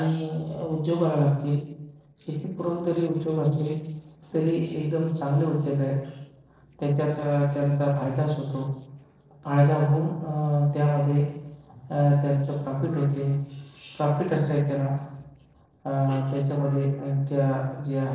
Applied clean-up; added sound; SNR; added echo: neural separator model SepFormer DNS4.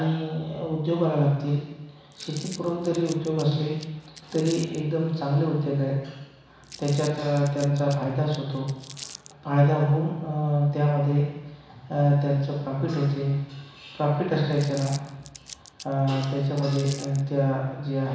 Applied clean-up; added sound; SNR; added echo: none; Crumpling, crinkling; 19 dB; reverberation time 1.1 s.